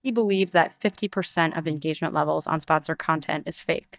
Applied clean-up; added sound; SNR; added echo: neural mask model DeepFilterNet 3.